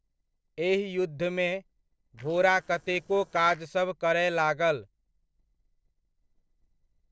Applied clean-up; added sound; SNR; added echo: neural separator model SepFormer DNS4.